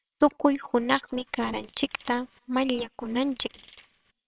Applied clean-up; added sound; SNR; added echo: neural separator model SepFormer WHAMR!.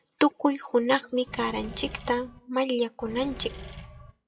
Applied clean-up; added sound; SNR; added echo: classical method WPE with log-MMSE.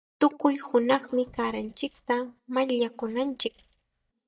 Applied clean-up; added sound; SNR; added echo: neural mask model DeepFilterNet 3.